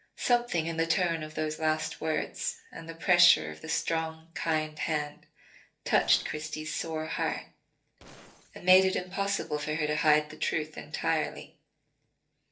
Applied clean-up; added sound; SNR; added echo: neural separator model SepFormer DNS4.